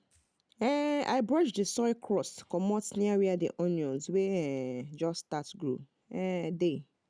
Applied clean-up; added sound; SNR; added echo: none; none; none; none.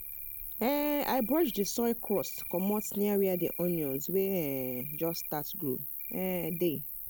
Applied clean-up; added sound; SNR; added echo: none; Cricket; 7 dB; none.